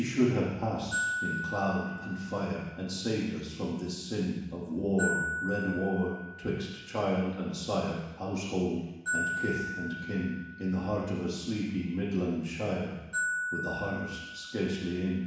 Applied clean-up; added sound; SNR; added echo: none; Glockenspiel; 7 dB; reverberation time 1.1 s.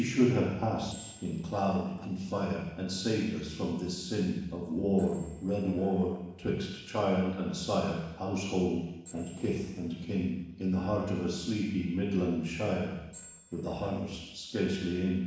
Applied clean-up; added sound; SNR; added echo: neural separator model SepFormer DNS4.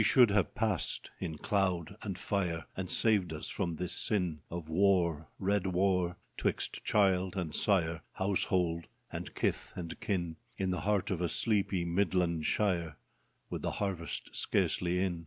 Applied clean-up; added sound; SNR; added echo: none; none; none; none.